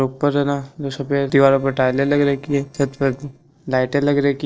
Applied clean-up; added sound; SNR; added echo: neural separator model SepFormer DNS4.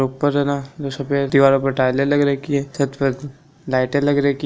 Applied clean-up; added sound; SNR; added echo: none; none; none; none.